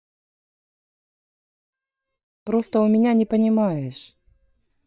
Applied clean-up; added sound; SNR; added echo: neural mask model DeepFilterNet 3.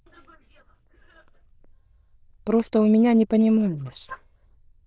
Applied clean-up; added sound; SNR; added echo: neural diffusion model UNIVERSE++.